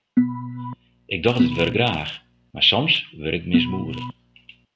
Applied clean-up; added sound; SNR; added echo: none; Organ; 1 dB; none.